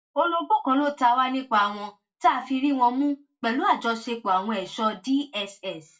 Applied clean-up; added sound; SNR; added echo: none; none; none; reverberation time 0.2 s.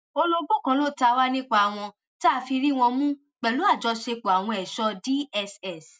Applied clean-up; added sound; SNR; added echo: none; none; none; none.